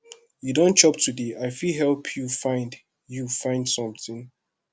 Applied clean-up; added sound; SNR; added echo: none; none; none; none.